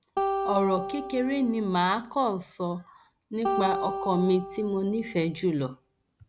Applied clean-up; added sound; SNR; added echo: none; Acoustic guitar; 6 dB; none.